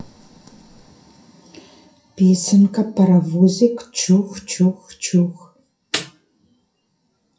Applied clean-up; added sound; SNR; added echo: classical method WPE with log-MMSE.